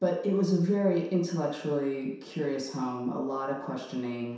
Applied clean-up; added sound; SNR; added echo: none; none; none; reverberation time 0.7 s.